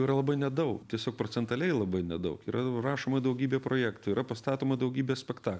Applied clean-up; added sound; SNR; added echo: none; none; none; none.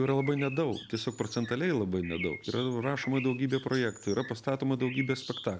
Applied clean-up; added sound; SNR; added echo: none; Bird; 14 dB; none.